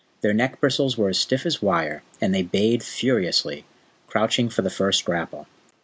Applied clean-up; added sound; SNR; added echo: none; none; none; none.